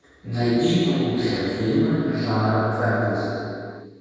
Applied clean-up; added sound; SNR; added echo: none; none; none; reverberation time 2.2 s.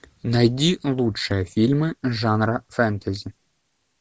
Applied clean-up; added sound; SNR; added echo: none; none; none; none.